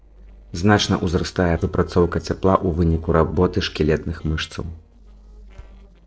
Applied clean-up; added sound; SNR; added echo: neural separator model SepFormer DNS4.